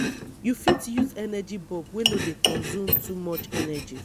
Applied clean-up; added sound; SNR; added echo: none; Domestic sounds, home sounds; -2 dB; none.